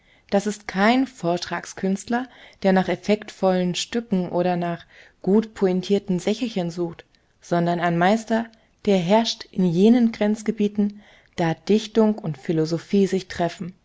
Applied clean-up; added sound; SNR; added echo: none; none; none; none.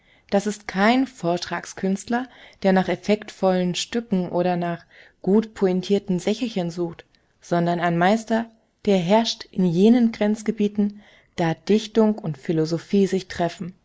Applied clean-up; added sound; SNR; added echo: neural mask model Resemble Enhance denoiser.